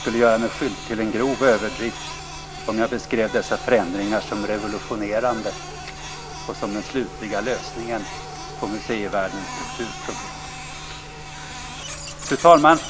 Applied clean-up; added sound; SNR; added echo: none; Printer; 12 dB; none.